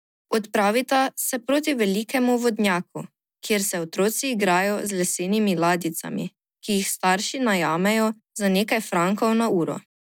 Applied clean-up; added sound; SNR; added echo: none; none; none; none.